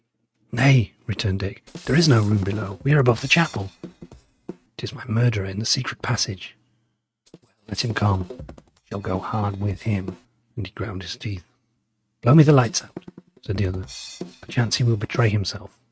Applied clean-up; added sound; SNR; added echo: neural mask model RNNoise.